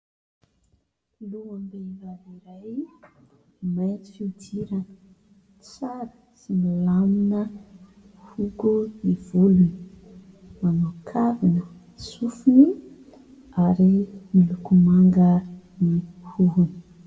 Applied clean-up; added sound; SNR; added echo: none; none; none; reverberation time 1.6 s.